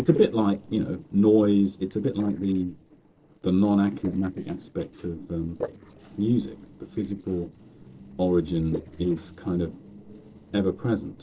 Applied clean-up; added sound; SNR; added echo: neural separator model SepFormer DNS4.